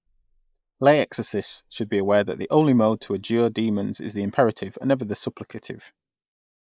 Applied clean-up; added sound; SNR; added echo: neural mask model Resemble Enhance denoiser.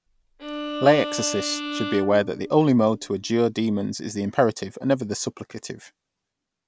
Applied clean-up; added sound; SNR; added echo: none; Bowed string instrument; 9 dB; none.